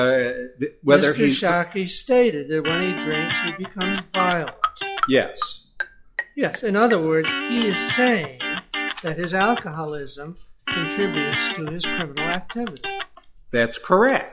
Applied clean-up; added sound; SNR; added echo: classical method log-MMSE.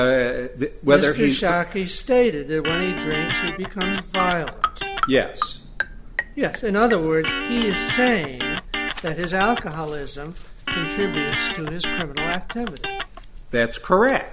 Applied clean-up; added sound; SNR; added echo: none; Marimba, xylophone + Electric guitar; 5 dB; none.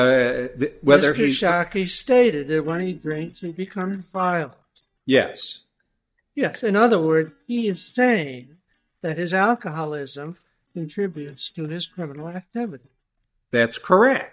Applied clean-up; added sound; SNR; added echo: neural mask model DeepFilterNet 3.